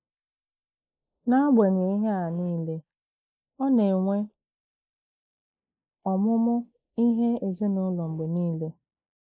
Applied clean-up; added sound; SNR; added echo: neural mask model Resemble Enhance denoiser.